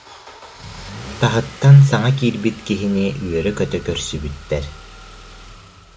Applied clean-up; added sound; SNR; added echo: none; Engine starting / Car; 19 dB; none.